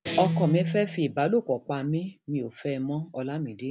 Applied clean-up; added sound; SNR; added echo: none; Guitar; 6 dB; none.